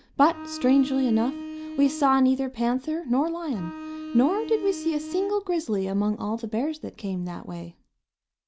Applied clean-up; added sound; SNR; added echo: none; Bowed string instrument; 10 dB; none.